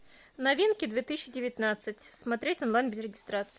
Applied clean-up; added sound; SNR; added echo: none; none; none; none.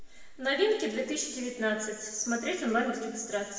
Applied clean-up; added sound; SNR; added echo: none; none; none; reverberation time 1.1 s.